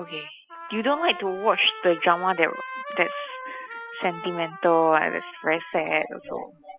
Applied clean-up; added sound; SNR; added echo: classical method spectral subtraction.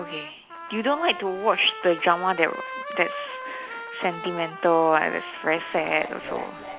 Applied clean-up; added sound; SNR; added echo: none; Trumpet; 12 dB; none.